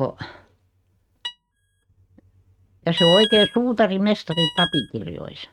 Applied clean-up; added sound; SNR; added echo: neural mask model RNNoise.